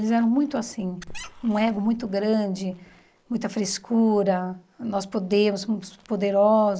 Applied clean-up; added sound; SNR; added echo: neural mask model Resemble Enhance denoiser.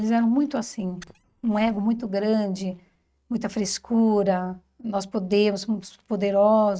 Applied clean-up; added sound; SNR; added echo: neural mask model RNNoise.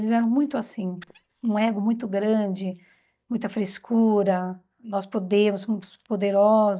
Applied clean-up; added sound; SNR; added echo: neural mask model DeepFilterNet 3.